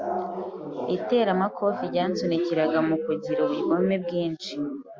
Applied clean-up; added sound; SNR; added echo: none; none; none; none.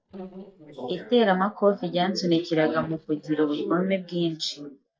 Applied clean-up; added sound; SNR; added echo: neural mask model DeepFilterNet 3.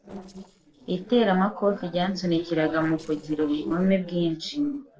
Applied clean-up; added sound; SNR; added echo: neural separator model SepFormer DNS4.